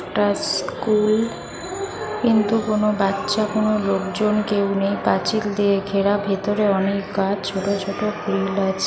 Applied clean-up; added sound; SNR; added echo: none; none; none; none.